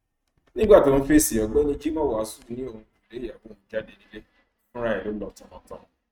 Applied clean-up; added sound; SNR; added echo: neural mask model RNNoise.